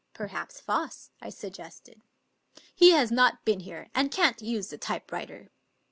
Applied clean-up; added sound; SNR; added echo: none; none; none; none.